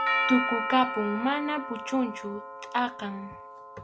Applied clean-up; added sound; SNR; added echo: none; Doorbell; 3 dB; none.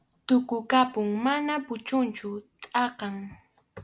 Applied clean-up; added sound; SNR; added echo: none; none; none; none.